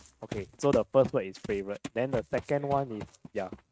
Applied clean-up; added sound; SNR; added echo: neural mask model RNNoise.